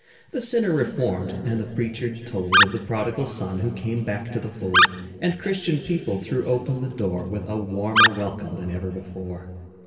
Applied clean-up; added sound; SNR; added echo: none; Animal; -4 dB; reverberation time 2.5 s.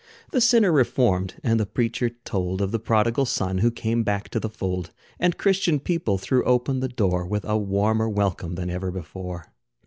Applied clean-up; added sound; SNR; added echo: none; none; none; none.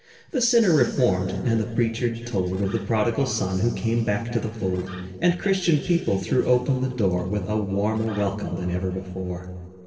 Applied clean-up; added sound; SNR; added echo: neural separator model SepFormer DNS4.